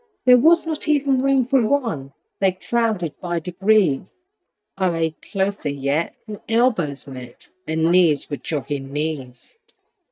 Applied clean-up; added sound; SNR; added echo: neural mask model DeepFilterNet 3.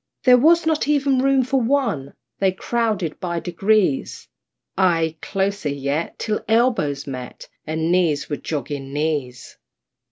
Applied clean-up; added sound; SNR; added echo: none; none; none; none.